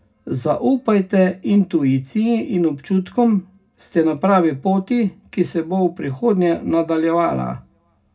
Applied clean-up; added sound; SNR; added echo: none; none; none; reverberation time 0.2 s.